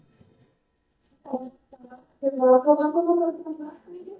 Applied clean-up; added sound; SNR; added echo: neural mask model DeepFilterNet 3.